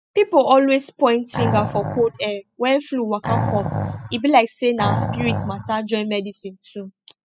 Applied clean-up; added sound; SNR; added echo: classical method spectral subtraction.